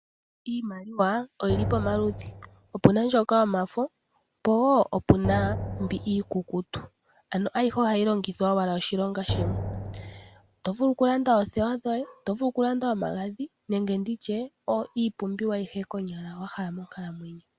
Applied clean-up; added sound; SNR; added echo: none; Drum; 6 dB; none.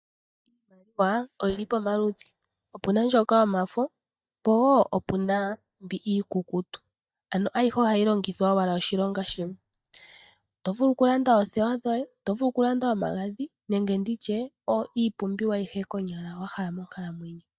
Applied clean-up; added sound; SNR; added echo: neural mask model DeepFilterNet 3.